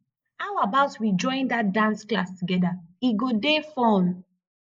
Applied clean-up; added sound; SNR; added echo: neural mask model Resemble Enhance denoiser.